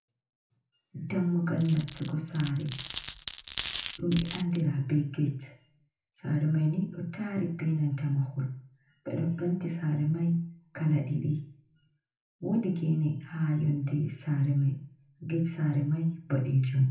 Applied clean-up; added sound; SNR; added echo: none; Glass; 12 dB; reverberation time 0.6 s.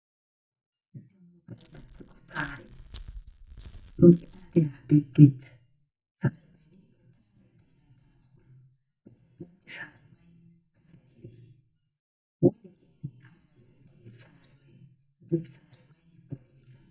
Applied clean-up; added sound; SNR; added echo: neural mask model DeepFilterNet 3.